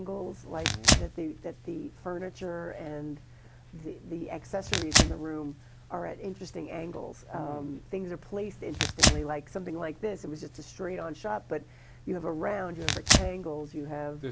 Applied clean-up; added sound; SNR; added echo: none; Tearing; -4 dB; none.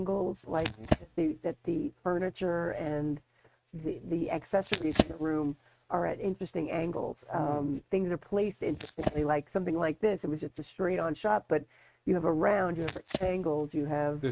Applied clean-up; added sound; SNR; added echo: neural mask model RNNoise.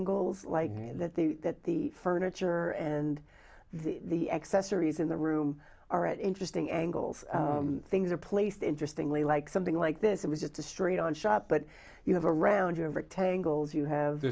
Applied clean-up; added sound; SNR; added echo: none; none; none; none.